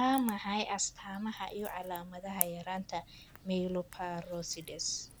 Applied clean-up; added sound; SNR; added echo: none; Crack / Crackle; 10 dB; none.